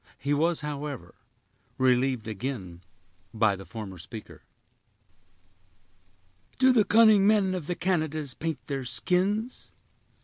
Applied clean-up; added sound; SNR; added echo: none; none; none; none.